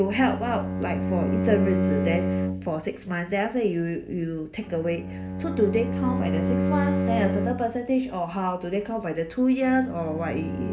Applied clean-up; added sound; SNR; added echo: none; Bowed string instrument; 2 dB; reverberation time 1.5 s.